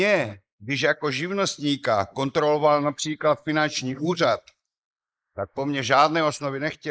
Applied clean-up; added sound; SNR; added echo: neural mask model Resemble Enhance denoiser.